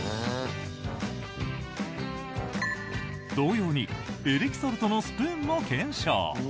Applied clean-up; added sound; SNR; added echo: none; none; none; none.